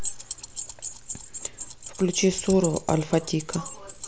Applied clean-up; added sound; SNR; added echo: none; Keys jangling; 10 dB; none.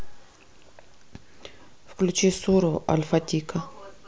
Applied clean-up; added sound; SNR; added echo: none; none; none; none.